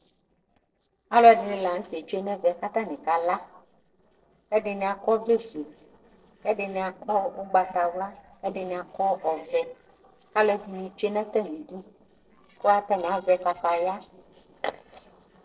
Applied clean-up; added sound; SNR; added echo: neural separator model SepFormer DNS4.